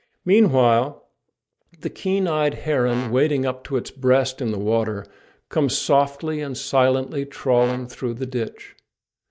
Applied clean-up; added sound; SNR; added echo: neural mask model DeepFilterNet 3.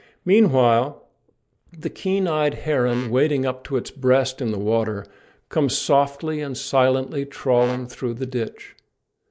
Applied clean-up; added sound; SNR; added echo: neural mask model Resemble Enhance denoiser.